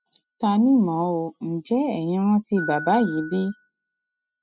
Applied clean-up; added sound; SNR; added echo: classical method spectral subtraction.